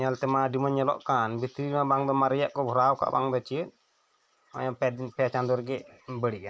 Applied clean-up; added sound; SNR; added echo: neural mask model Resemble Enhance denoiser.